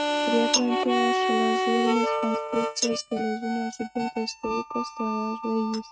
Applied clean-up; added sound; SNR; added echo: neural mask model RNNoise.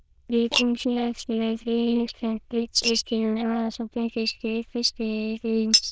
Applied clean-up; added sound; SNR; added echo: neural diffusion model UNIVERSE++.